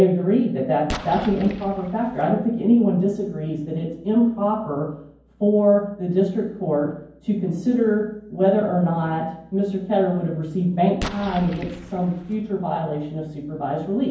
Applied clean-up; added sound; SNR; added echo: none; Explosion; 13 dB; reverberation time 0.9 s.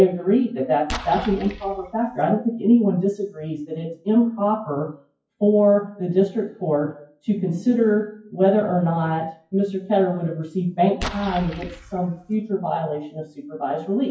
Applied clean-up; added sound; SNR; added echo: classical method WPE with log-MMSE.